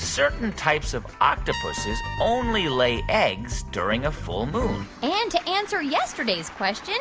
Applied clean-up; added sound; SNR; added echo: none; Trumpet; 16 dB; none.